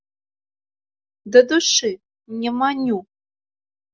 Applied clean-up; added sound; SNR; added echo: none; none; none; none.